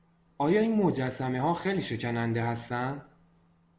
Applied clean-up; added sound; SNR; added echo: none; none; none; none.